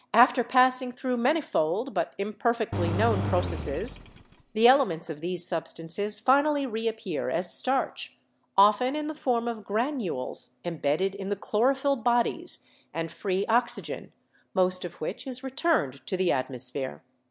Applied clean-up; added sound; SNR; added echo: none; Engine; 4 dB; none.